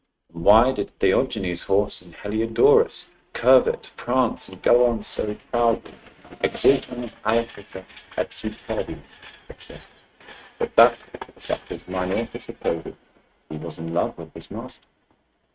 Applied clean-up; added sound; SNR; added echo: neural mask model RNNoise.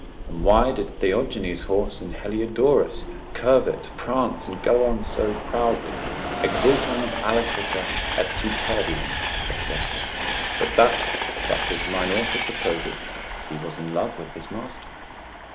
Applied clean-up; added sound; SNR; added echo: none; Train; 4 dB; none.